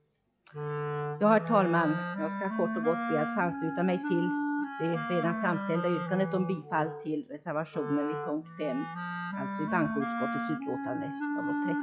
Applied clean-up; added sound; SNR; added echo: classical method log-MMSE.